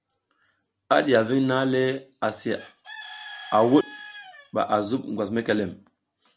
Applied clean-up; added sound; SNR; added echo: none; Bird / Chicken, rooster; 19 dB; none.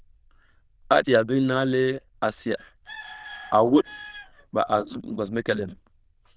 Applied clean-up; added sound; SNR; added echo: neural diffusion model UNIVERSE++.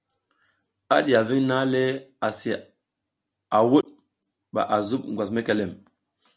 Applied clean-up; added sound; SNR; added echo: none; none; none; none.